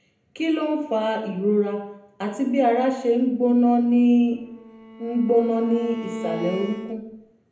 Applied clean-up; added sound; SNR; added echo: none; Bowed string instrument; 14 dB; reverberation time 0.7 s.